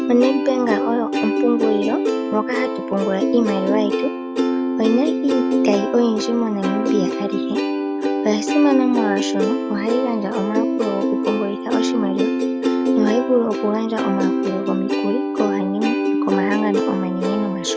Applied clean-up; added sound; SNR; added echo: none; Plucked string instrument; -1 dB; none.